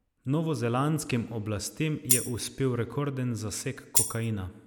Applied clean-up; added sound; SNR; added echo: none; Tambourine; -2 dB; none.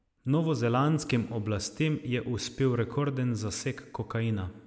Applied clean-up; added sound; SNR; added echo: none; none; none; none.